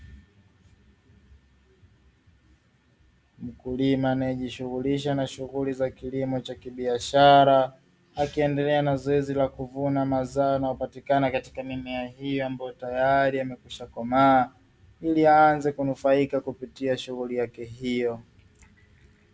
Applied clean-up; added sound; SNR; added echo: none; none; none; none.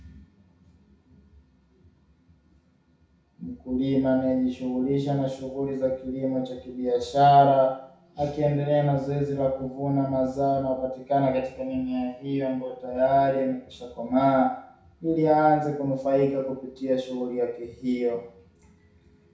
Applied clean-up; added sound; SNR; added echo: none; none; none; reverberation time 0.6 s.